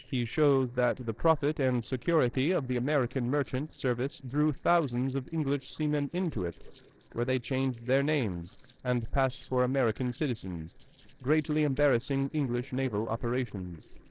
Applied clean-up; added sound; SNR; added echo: neural separator model SepFormer DNS4.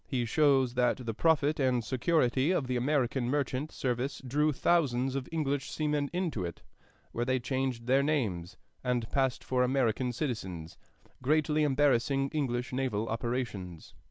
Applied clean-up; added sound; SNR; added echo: none; none; none; none.